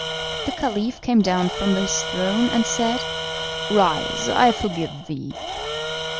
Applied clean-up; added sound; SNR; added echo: none; Tools; 5 dB; none.